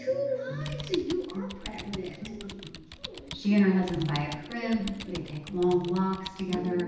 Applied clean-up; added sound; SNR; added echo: none; Typing; 13 dB; reverberation time 0.9 s.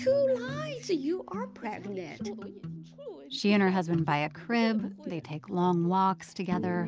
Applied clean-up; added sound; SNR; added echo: none; none; none; none.